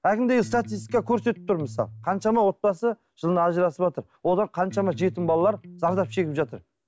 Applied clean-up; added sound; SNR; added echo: none; Electric guitar; 16 dB; none.